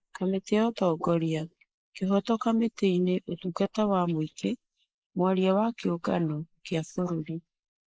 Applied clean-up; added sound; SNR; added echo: neural mask model Resemble Enhance denoiser.